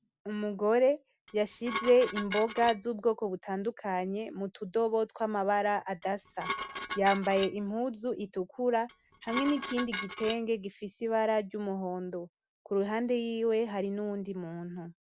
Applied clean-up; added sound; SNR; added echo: none; Dishes, pots, and pans; 8 dB; none.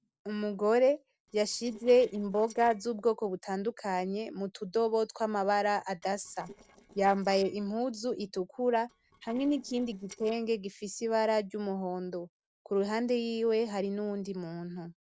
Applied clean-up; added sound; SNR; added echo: neural separator model SepFormer DNS4.